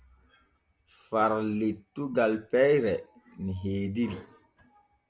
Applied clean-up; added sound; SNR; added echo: none; none; none; none.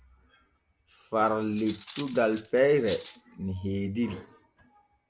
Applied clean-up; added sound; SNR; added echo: none; Cutlery, silverware; 18 dB; none.